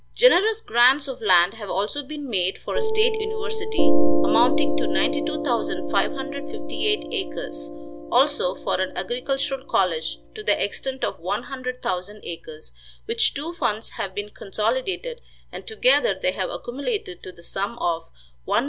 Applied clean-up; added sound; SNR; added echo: none; Piano; -1 dB; none.